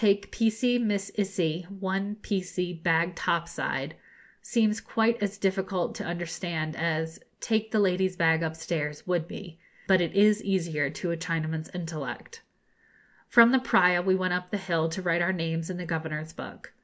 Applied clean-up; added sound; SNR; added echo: none; none; none; none.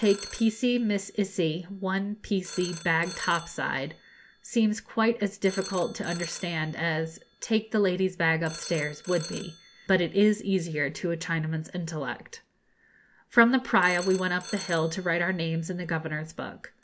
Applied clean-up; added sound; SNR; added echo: none; Telephone; 15 dB; none.